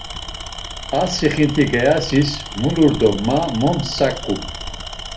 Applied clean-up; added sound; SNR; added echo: none; Tools; 11 dB; reverberation time 0.3 s.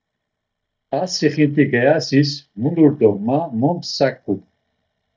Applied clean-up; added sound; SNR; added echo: neural mask model DeepFilterNet 3.